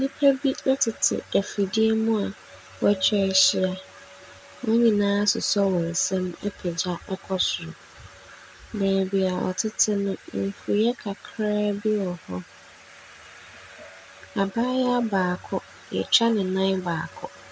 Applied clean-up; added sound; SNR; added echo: none; none; none; none.